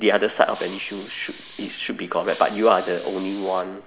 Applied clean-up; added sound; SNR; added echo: none; Hiss; 19 dB; none.